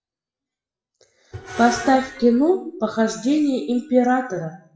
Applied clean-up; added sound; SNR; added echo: classical method WPE with log-MMSE.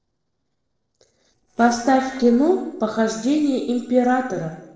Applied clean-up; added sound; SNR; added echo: neural separator model SepFormer DNS4.